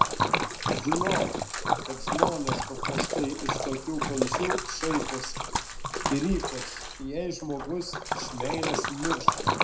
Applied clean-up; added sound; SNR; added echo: none; Splash, splatter; -4 dB; reverberation time 0.4 s.